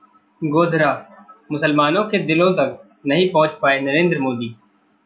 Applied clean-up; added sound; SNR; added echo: none; none; none; none.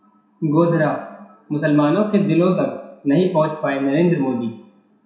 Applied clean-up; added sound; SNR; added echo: none; none; none; reverberation time 0.6 s.